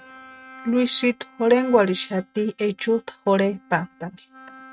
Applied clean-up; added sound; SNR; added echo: neural mask model RNNoise.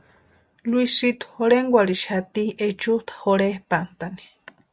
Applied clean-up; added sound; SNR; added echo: none; none; none; none.